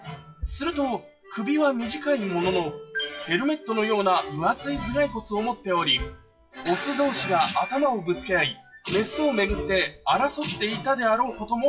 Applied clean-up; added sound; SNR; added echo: classical method WPE with log-MMSE.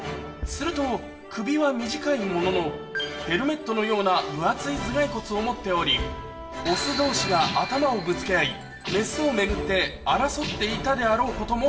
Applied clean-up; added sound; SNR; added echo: none; Boom; 13 dB; reverberation time 1.0 s.